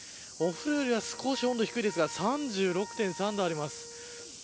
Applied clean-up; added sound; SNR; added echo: none; Cricket + Wind instrument, woodwind instrument; 16 dB; none.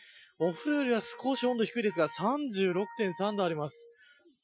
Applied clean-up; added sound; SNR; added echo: classical method Wiener filter.